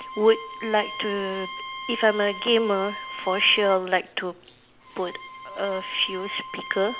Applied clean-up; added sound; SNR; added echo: none; Bowed string instrument; 12 dB; none.